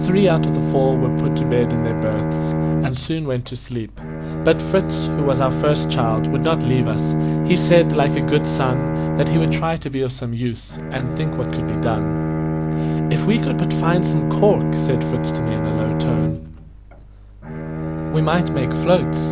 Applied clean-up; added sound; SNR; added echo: none; Bowed string instrument; -1 dB; none.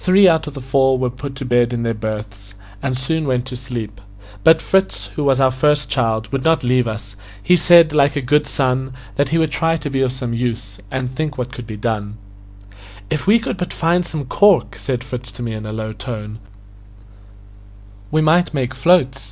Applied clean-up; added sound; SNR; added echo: none; none; none; none.